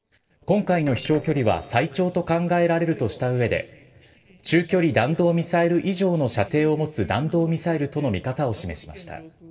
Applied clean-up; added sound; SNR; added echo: neural separator model SepFormer DNS4.